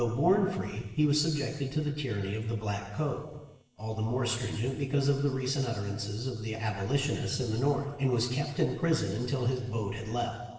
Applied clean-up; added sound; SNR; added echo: neural separator model SepFormer DNS4.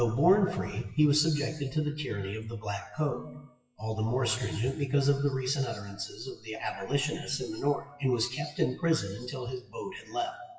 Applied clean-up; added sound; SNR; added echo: classical method WPE with log-MMSE.